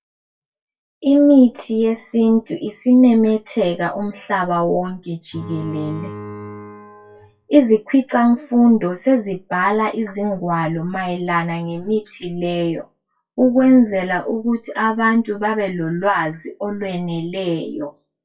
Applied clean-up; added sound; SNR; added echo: classical method WPE with log-MMSE.